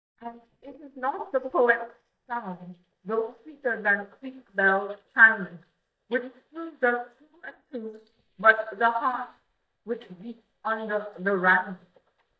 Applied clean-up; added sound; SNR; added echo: neural mask model DeepFilterNet 3.